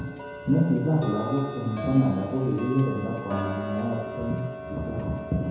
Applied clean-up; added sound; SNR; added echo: none; Tick-tock; 10 dB; reverberation time 1.0 s.